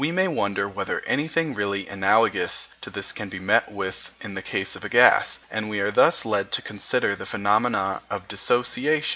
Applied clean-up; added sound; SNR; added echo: none; none; none; none.